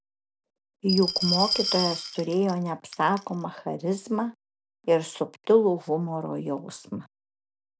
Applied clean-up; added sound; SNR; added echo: none; Glass; 4 dB; none.